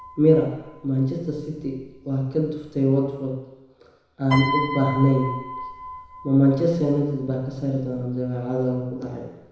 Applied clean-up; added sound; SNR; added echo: none; Piano; 12 dB; reverberation time 1.0 s.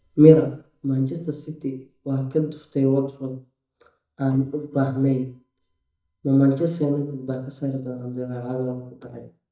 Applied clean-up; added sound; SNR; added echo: neural mask model DeepFilterNet 3.